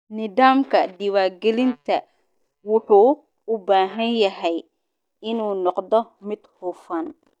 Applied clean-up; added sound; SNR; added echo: neural mask model DeepFilterNet 3.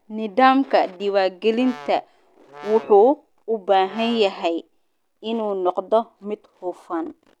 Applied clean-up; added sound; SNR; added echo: none; Brass instrument; 19 dB; none.